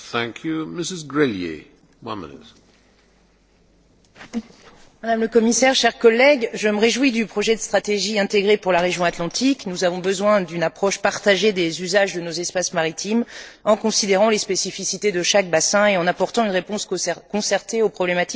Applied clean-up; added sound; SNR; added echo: neural separator model SepFormer DNS4.